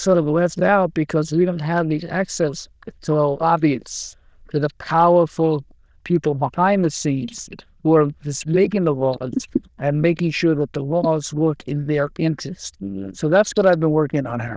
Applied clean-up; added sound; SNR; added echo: neural diffusion model UNIVERSE++.